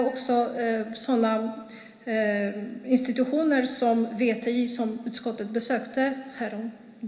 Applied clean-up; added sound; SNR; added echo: none; none; none; reverberation time 2.0 s.